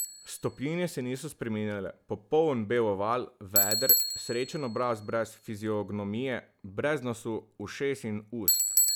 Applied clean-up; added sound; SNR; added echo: none; Bicycle; 1 dB; none.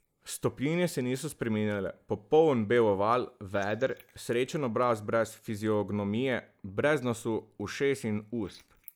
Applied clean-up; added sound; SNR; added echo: neural mask model Resemble Enhance denoiser.